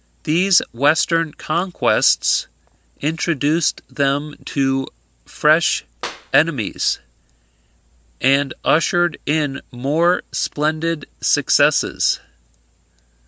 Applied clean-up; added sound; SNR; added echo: none; Clapping; 18 dB; none.